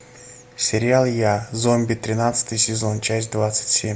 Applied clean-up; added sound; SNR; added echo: none; none; none; none.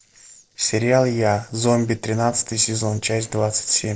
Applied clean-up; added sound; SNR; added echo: neural separator model SepFormer DNS4.